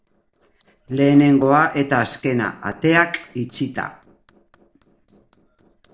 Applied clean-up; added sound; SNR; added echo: neural separator model SepFormer DNS4.